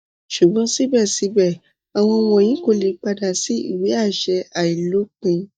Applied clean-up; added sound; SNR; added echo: neural mask model DeepFilterNet 3.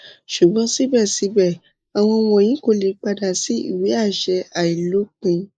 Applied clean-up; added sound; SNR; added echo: neural mask model Resemble Enhance denoiser.